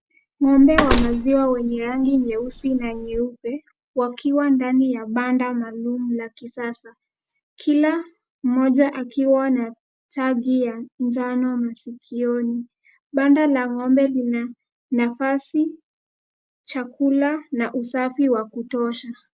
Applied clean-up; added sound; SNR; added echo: none; Slam; 5 dB; none.